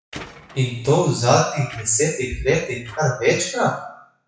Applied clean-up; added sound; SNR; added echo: classical method WPE with log-MMSE.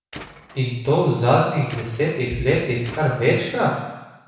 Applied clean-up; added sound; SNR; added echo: none; Tools; 20 dB; reverberation time 1.0 s.